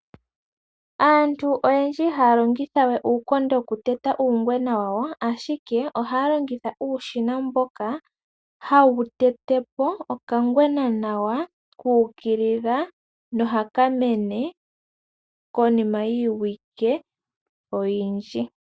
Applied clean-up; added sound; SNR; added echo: none; none; none; none.